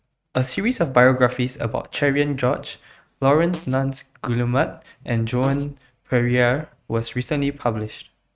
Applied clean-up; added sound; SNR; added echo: neural mask model RNNoise.